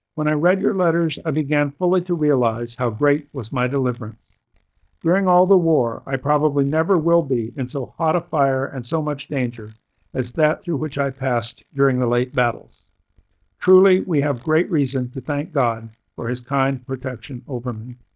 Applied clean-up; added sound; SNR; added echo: neural mask model DeepFilterNet 3.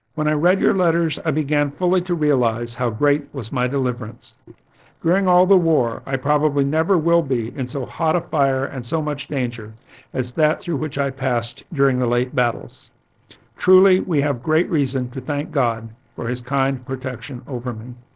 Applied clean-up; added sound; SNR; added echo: neural separator model SepFormer DNS4.